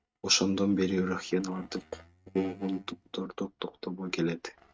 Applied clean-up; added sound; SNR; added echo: neural mask model RNNoise.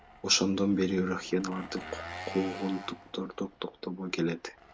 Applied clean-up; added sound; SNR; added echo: none; Engine; 15 dB; none.